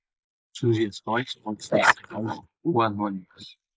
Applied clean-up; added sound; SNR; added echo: neural mask model Resemble Enhance denoiser.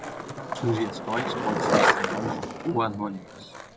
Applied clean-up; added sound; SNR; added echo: none; Skateboard; -3 dB; none.